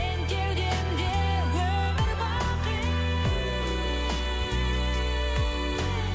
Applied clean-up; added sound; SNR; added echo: none; none; none; none.